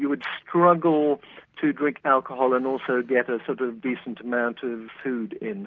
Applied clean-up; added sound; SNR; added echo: none; none; none; none.